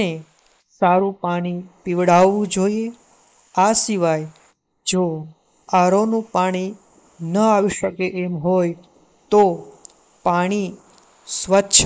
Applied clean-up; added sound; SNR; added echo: neural mask model Resemble Enhance denoiser.